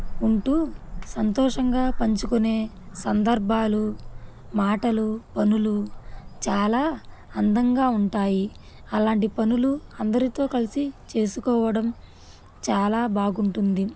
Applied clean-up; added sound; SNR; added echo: none; Cricket / Motor vehicle (road); 12 dB; none.